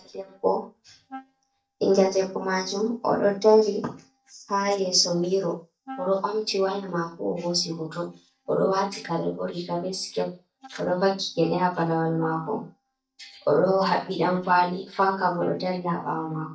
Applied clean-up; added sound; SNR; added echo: neural mask model DeepFilterNet 3.